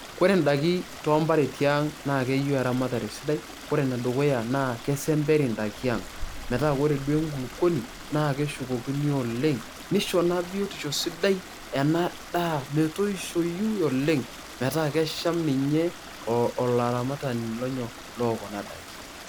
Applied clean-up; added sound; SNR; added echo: none; Stream; 14 dB; none.